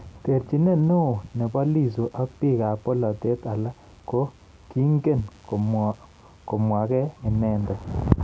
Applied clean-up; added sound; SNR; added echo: none; none; none; none.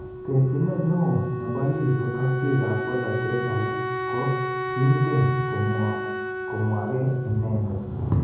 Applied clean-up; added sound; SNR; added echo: none; Wind instrument, woodwind instrument; 6 dB; reverberation time 0.9 s.